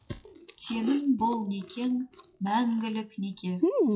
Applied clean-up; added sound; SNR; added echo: classical method WPE with log-MMSE.